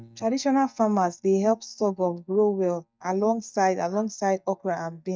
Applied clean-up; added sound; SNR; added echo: neural mask model DeepFilterNet 3.